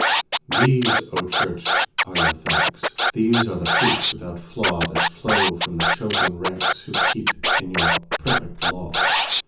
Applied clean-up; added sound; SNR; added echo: none; Scratching (performance technique); -4 dB; reverberation time 0.6 s.